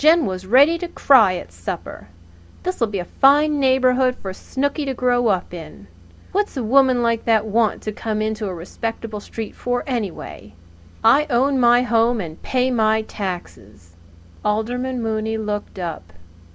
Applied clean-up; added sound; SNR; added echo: none; none; none; none.